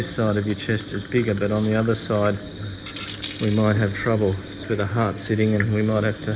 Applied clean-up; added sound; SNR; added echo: none; Coin (dropping); 20 dB; reverberation time 0.6 s.